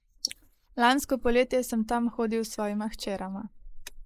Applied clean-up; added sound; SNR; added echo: neural mask model Resemble Enhance denoiser.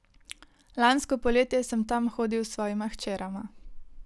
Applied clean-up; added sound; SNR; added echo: none; none; none; none.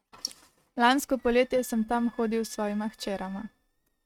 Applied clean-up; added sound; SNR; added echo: neural mask model RNNoise.